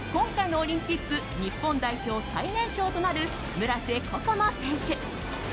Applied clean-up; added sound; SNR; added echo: none; none; none; none.